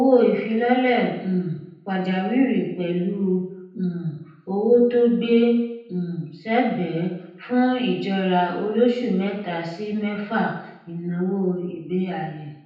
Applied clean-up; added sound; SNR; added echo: none; none; none; reverberation time 0.9 s.